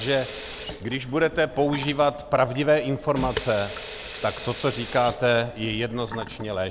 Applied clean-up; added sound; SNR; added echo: none; Sink (filling or washing) / Water tap, faucet; 13 dB; none.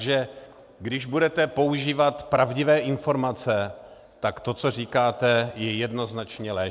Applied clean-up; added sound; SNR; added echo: none; none; none; none.